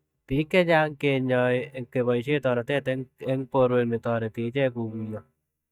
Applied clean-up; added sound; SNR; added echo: neural mask model DeepFilterNet 3.